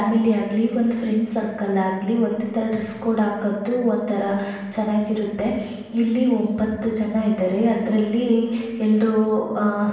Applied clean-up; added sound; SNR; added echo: none; none; none; reverberation time 1.1 s.